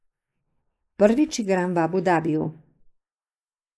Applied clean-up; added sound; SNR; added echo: neural mask model Resemble Enhance denoiser.